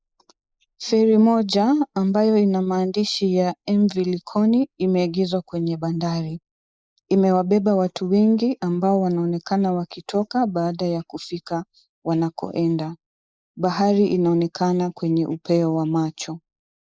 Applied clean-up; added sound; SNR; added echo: neural mask model Resemble Enhance denoiser.